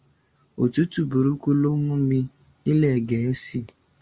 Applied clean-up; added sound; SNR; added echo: none; none; none; none.